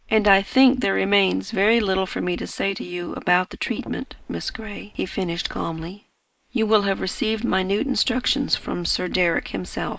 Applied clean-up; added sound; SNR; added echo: neural mask model Resemble Enhance denoiser.